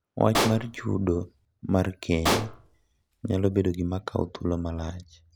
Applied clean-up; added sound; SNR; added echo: none; Explosion; 5 dB; none.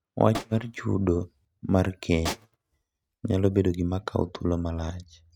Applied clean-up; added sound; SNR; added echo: neural mask model RNNoise.